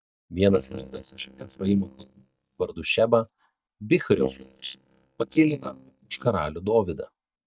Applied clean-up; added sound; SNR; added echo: neural mask model DeepFilterNet 3.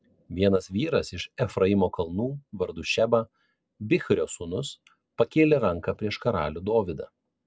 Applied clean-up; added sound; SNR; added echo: none; none; none; none.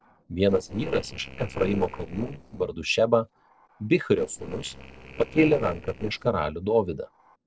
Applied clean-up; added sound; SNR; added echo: neural separator model SepFormer DNS4.